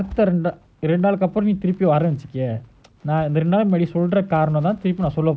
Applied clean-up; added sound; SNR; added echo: none; none; none; none.